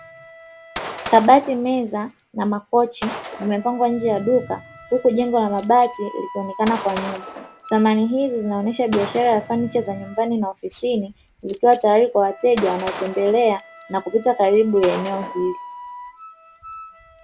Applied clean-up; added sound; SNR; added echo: none; Gunshot, gunfire + Wind instrument, woodwind instrument; 15 dB; none.